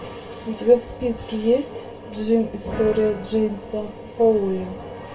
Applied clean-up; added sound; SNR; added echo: none; Guitar; 20 dB; reverberation time 0.2 s.